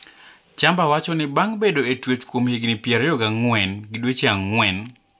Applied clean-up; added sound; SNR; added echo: none; none; none; none.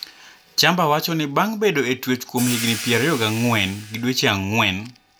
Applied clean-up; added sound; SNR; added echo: none; Hi-hat; 14 dB; none.